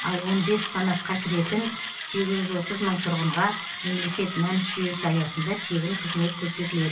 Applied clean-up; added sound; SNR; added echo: none; Mechanisms; 7 dB; reverberation time 0.2 s.